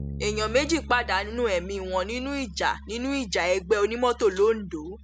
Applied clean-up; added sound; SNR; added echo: none; Bass guitar; 13 dB; none.